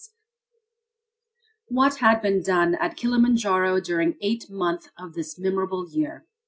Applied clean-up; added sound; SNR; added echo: none; none; none; none.